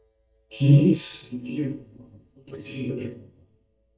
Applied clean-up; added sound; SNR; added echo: neural mask model DeepFilterNet 3.